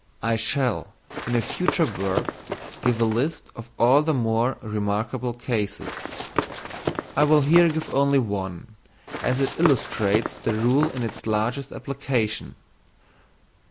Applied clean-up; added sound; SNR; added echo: none; Run; 6 dB; none.